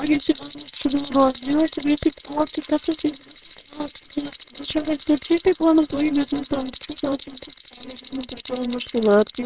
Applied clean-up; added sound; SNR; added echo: neural separator model SepFormer WHAMR!.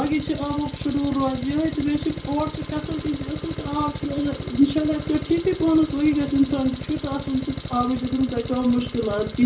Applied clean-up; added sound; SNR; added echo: none; Engine; 9 dB; reverberation time 0.5 s.